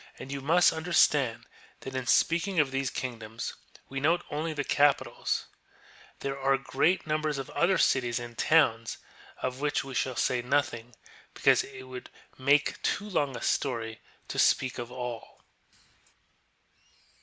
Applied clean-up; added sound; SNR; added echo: none; none; none; none.